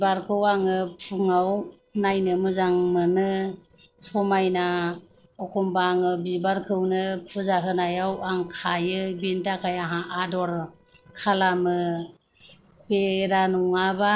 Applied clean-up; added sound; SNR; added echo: neural separator model SepFormer DNS4.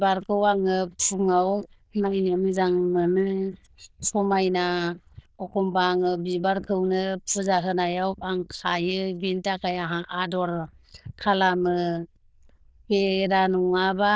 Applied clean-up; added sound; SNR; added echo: neural diffusion model UNIVERSE++.